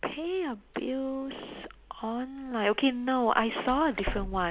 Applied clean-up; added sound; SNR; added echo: none; Door; 13 dB; none.